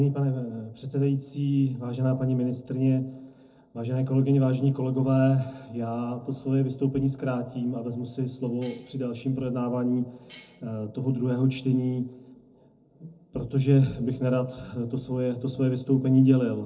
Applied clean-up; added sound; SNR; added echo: neural separator model SepFormer DNS4.